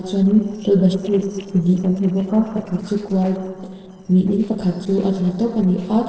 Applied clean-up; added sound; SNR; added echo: neural separator model SepFormer DNS4.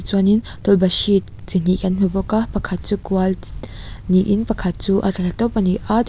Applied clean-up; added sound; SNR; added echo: none; none; none; none.